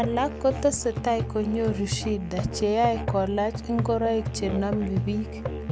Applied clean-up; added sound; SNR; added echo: none; Musical instrument; 5 dB; none.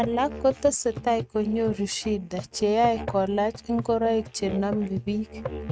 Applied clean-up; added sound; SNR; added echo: neural mask model RNNoise.